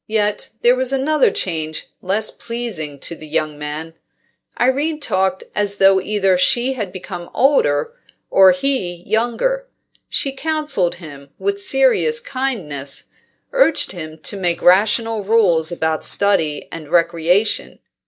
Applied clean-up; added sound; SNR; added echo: neural mask model DeepFilterNet 3.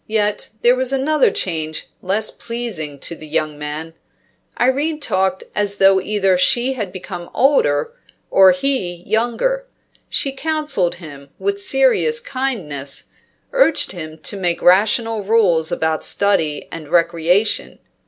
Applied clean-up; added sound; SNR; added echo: none; none; none; none.